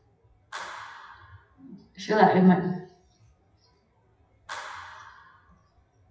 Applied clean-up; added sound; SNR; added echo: classical method WPE with log-MMSE.